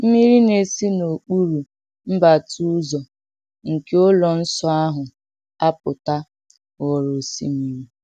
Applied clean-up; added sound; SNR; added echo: none; none; none; none.